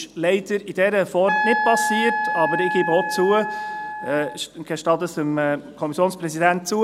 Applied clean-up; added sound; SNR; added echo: none; Wind instrument, woodwind instrument; 2 dB; none.